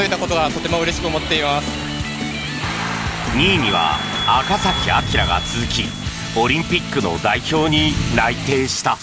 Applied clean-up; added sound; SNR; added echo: none; Wind / Rain; 11 dB; none.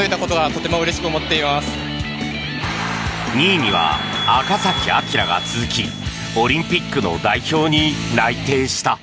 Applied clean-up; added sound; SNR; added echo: none; none; none; none.